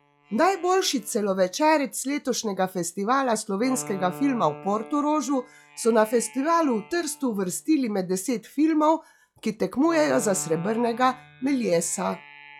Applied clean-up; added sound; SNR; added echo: classical method log-MMSE.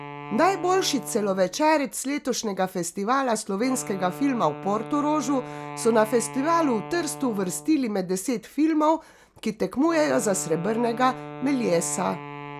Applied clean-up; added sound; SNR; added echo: none; Wind instrument, woodwind instrument; 14 dB; none.